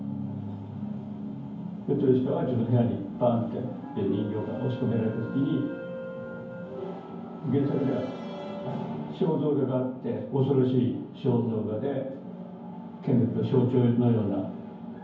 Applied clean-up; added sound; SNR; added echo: none; none; none; reverberation time 0.9 s.